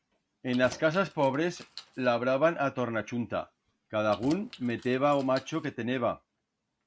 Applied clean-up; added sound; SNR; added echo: none; Keys jangling; 20 dB; none.